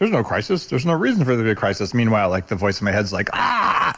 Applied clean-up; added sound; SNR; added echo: none; none; none; none.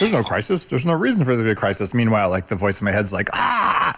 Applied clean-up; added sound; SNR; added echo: none; Shatter; 18 dB; none.